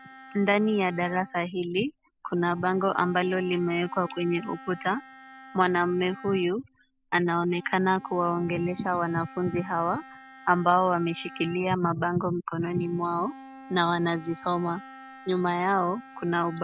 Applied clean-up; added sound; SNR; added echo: none; Bowed string instrument; 20 dB; none.